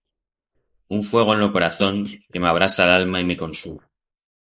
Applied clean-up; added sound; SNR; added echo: neural mask model Resemble Enhance denoiser.